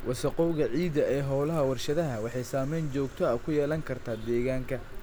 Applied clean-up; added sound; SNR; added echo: none; Crackle; 10 dB; none.